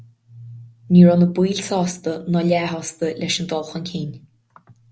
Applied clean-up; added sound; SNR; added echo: none; none; none; none.